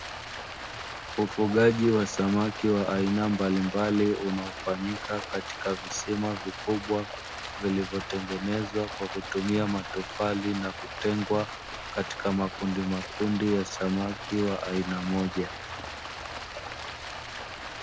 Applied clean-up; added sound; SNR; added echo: none; Stream; 9 dB; none.